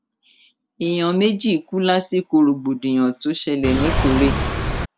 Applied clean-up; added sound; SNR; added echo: none; Engine / Car; 1 dB; none.